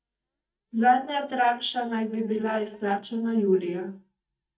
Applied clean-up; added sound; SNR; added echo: neural mask model DeepFilterNet 3.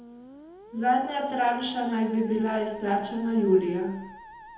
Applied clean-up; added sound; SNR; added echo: none; Musical instrument; 20 dB; reverberation time 1.0 s.